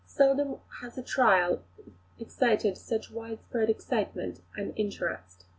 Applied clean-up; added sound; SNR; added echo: none; none; none; none.